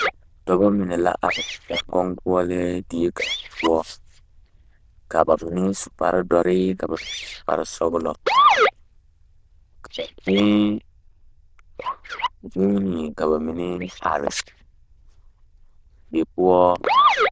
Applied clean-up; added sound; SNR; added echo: neural diffusion model UNIVERSE++.